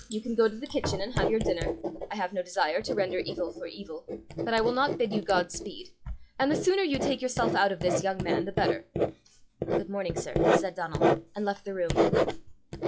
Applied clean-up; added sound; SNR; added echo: classical method log-MMSE.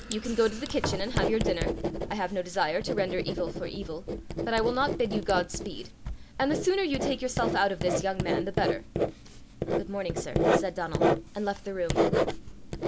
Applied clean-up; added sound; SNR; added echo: none; Writing; 0 dB; none.